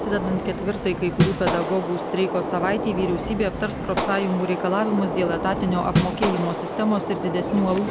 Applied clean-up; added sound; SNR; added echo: none; Snare drum + Gunshot, gunfire; 2 dB; none.